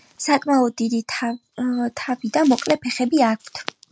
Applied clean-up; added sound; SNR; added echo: none; none; none; none.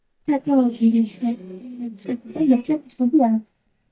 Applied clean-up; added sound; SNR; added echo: neural mask model DeepFilterNet 3.